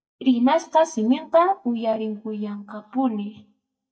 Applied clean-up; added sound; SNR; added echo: neural mask model DeepFilterNet 3.